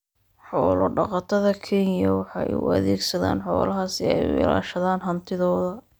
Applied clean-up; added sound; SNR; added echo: none; none; none; none.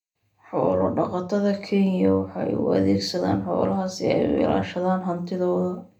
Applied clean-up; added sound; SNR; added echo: none; none; none; reverberation time 0.3 s.